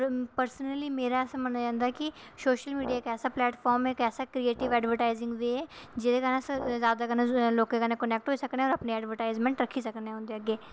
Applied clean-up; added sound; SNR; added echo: none; Brass instrument; 15 dB; none.